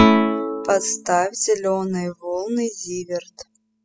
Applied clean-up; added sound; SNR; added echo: classical method spectral subtraction.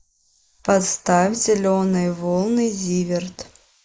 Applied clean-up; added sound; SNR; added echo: neural mask model Resemble Enhance denoiser.